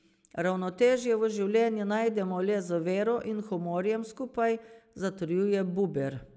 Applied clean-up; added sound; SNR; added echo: none; none; none; none.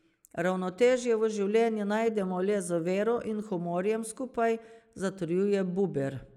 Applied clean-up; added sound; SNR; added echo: neural mask model Resemble Enhance denoiser.